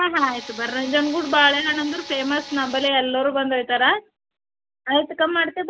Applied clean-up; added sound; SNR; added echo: none; Tools; 15 dB; none.